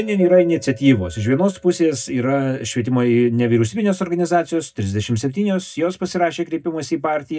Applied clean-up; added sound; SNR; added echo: neural mask model DeepFilterNet 3.